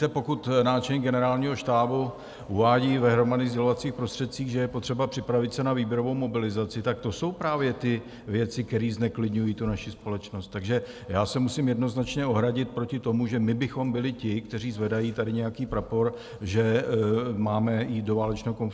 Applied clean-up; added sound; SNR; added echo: none; none; none; none.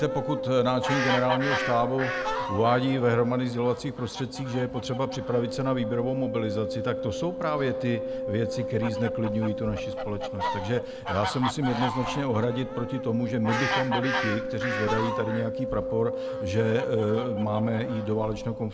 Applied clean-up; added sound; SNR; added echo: none; Wind instrument, woodwind instrument + Fowl; 4 dB; none.